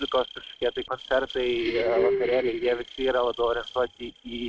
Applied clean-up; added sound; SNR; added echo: neural mask model RNNoise.